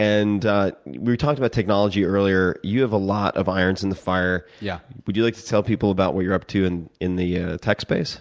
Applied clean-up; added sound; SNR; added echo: none; none; none; none.